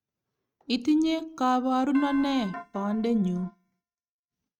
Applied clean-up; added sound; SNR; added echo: neural mask model RNNoise.